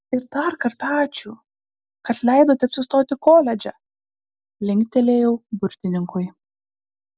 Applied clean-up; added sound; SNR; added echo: none; none; none; none.